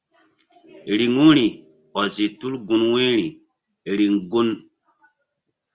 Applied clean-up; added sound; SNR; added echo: none; none; none; none.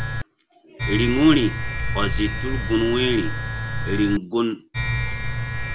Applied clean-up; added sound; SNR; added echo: none; Domestic sounds, home sounds; 2 dB; none.